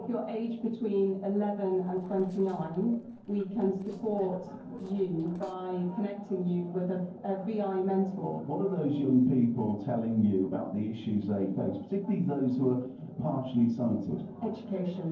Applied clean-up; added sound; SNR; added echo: neural separator model SepFormer DNS4.